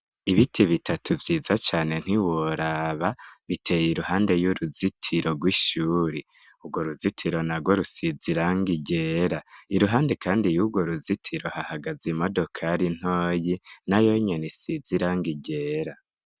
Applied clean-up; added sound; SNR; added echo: none; none; none; none.